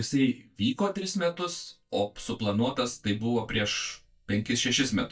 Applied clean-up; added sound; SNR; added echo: neural mask model DeepFilterNet 3.